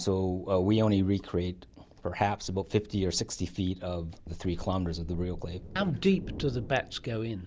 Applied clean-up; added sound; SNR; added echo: none; Thunder; 16 dB; none.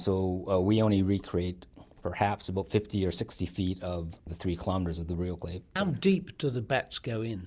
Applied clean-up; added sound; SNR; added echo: none; none; none; none.